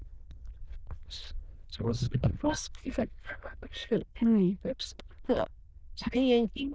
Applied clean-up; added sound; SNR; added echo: neural diffusion model UNIVERSE++.